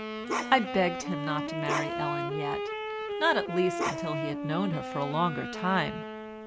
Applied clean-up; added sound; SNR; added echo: none; Bark + Wind instrument, woodwind instrument; 3 dB; none.